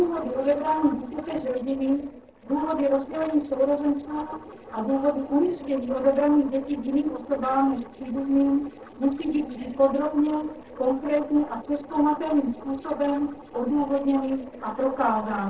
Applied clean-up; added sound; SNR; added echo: neural separator model SepFormer DNS4.